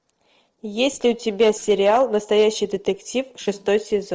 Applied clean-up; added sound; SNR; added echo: neural separator model SepFormer DNS4.